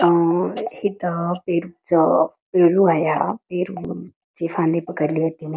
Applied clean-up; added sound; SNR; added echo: none; none; none; none.